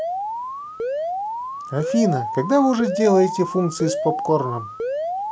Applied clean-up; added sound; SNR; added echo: none; Alarm; 4 dB; none.